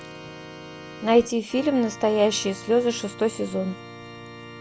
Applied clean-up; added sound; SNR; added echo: none; Organ; 16 dB; none.